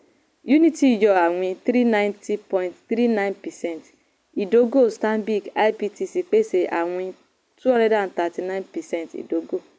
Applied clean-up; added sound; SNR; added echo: none; none; none; none.